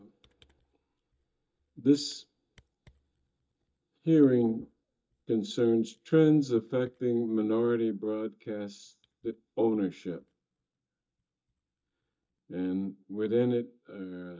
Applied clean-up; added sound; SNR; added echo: neural mask model DeepFilterNet 3.